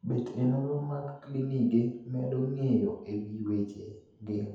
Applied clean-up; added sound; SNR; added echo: none; none; none; reverberation time 0.8 s.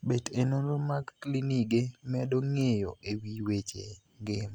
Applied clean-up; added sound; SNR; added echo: none; none; none; none.